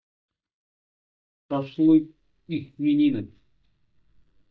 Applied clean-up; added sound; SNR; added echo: neural mask model DeepFilterNet 3.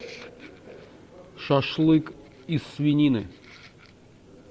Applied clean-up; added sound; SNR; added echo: none; none; none; none.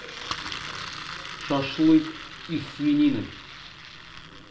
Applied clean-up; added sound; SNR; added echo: none; Engine; 11 dB; reverberation time 0.3 s.